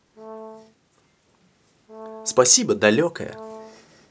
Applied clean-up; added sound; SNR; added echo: none; Brass instrument; 17 dB; none.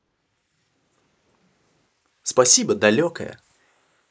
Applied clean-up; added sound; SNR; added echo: neural mask model Resemble Enhance denoiser.